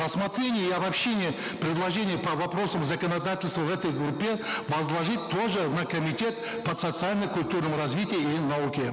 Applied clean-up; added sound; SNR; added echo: none; none; none; none.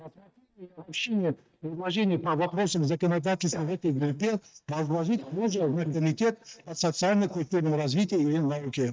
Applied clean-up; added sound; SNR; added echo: neural mask model DeepFilterNet 3.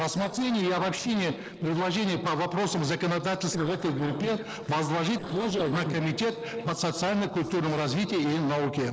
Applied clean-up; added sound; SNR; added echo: neural separator model SepFormer DNS4.